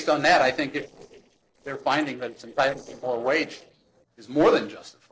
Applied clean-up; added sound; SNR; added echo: neural separator model SepFormer DNS4.